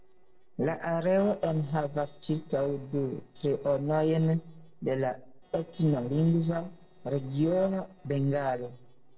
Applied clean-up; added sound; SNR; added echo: neural separator model SepFormer DNS4.